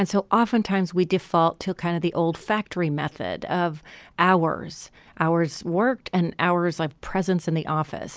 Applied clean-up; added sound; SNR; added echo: none; none; none; none.